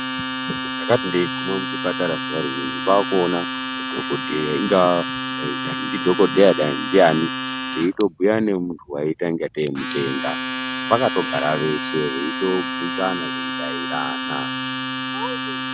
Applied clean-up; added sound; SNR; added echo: none; Domestic sounds, home sounds; 4 dB; none.